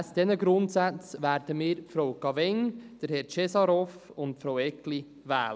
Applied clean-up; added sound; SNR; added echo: none; none; none; none.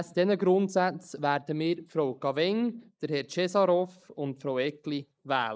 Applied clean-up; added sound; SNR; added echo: neural mask model Resemble Enhance denoiser.